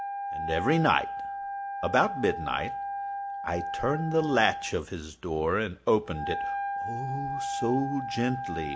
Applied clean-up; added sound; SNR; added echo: none; Wind instrument, woodwind instrument; 5 dB; none.